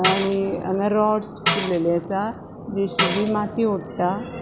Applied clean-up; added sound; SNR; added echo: none; Tambourine; 6 dB; none.